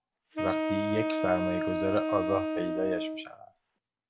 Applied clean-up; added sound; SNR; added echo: none; Wind instrument, woodwind instrument; -2 dB; none.